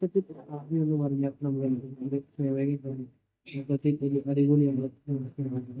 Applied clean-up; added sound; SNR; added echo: neural mask model DeepFilterNet 3.